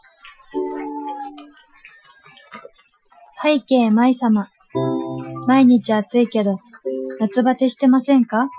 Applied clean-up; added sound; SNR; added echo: classical method Wiener filter.